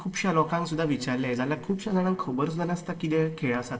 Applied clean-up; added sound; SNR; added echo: neural separator model SepFormer DNS4.